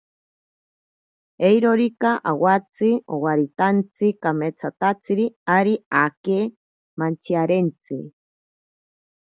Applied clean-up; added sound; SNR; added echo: none; none; none; none.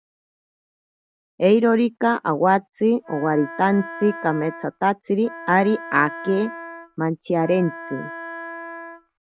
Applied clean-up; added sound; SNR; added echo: none; Wind instrument, woodwind instrument; 14 dB; none.